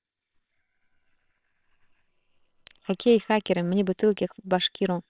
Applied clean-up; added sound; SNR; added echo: neural separator model SepFormer WHAMR!.